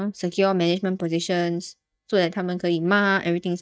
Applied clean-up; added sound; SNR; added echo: neural mask model DeepFilterNet 3.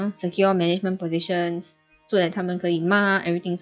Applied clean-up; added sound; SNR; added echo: classical method log-MMSE.